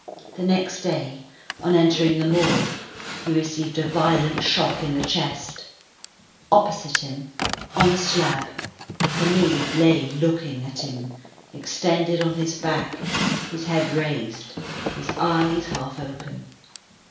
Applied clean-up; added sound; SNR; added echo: none; Drawer open or close; 7 dB; reverberation time 0.6 s.